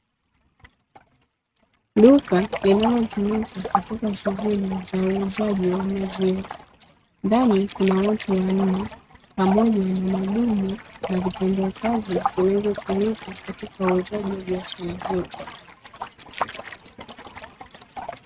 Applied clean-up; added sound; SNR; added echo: neural mask model RNNoise.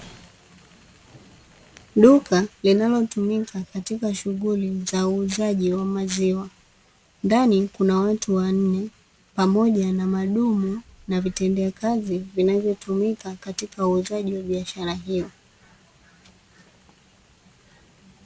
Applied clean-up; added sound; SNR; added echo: none; none; none; none.